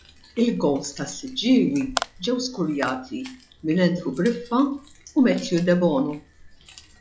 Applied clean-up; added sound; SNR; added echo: classical method log-MMSE.